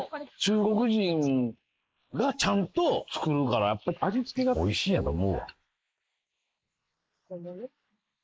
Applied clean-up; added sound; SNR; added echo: neural mask model Resemble Enhance denoiser.